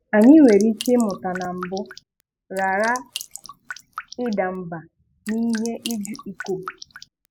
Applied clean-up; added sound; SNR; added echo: none; Drip; 17 dB; none.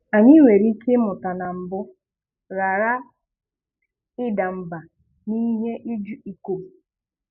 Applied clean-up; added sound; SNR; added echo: none; none; none; none.